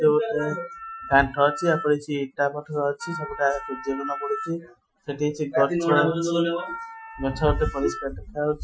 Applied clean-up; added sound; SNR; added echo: classical method Wiener filter.